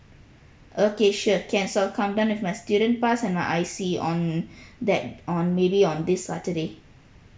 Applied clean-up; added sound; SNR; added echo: none; none; none; none.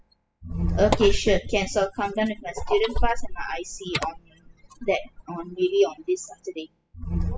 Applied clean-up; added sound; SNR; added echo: classical method spectral subtraction.